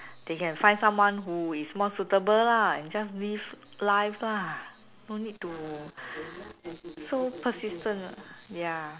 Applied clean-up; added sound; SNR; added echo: none; none; none; none.